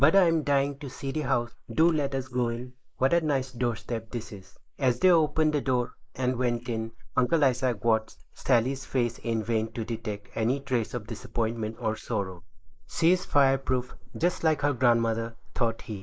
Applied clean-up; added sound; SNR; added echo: neural mask model Resemble Enhance denoiser.